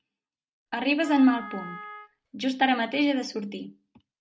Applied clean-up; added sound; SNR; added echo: none; Wind instrument, woodwind instrument; 16 dB; none.